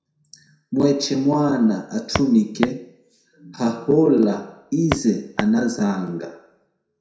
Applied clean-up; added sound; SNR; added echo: none; Walk, footsteps; 6 dB; reverberation time 0.6 s.